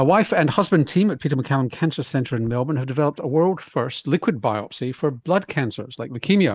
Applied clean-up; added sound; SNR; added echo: neural mask model Resemble Enhance denoiser.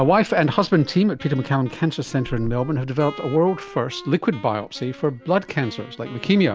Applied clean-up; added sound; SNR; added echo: none; Wind instrument, woodwind instrument + Crackle; 17 dB; none.